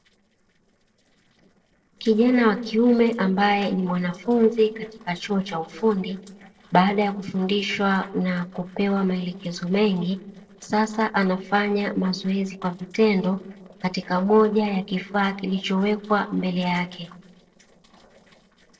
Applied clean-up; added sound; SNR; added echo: neural separator model SepFormer DNS4.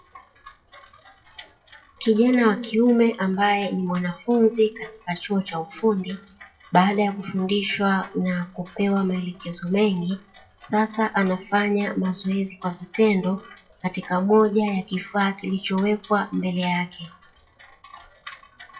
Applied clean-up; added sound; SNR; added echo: classical method WPE with log-MMSE.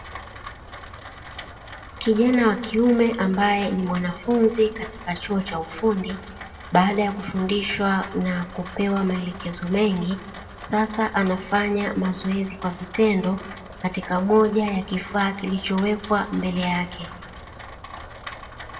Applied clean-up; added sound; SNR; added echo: none; Rain; 15 dB; reverberation time 0.9 s.